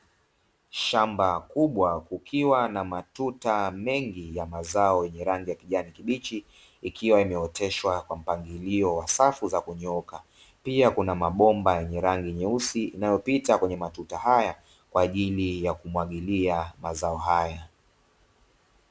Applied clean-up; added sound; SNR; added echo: none; none; none; none.